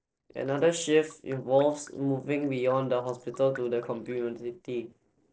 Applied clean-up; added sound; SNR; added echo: neural separator model SepFormer DNS4.